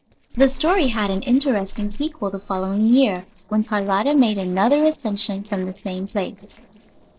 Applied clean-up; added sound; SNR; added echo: neural separator model SepFormer DNS4.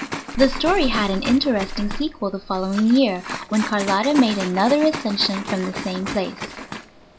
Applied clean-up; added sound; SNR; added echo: none; Liquid; 11 dB; none.